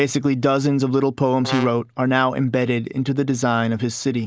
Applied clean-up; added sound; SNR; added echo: none; Brass instrument; 12 dB; none.